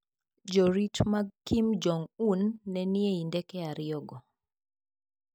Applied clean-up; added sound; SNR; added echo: none; none; none; none.